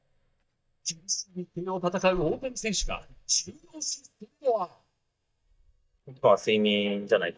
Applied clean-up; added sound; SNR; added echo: neural mask model DeepFilterNet 3.